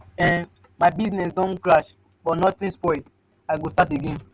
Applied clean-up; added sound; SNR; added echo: none; none; none; none.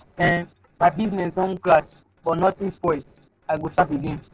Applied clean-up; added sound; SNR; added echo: neural separator model SepFormer DNS4.